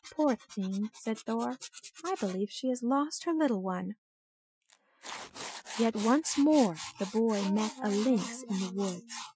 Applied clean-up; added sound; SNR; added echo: classical method Wiener filter.